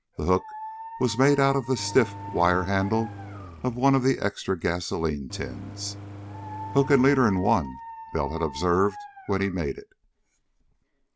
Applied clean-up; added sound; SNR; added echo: none; Dog + Engine; 13 dB; none.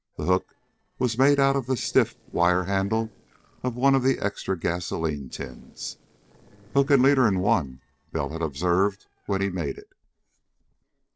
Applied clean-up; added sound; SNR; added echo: neural separator model SepFormer DNS4.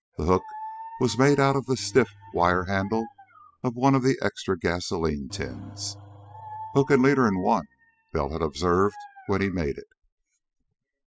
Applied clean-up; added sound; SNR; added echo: classical method spectral subtraction.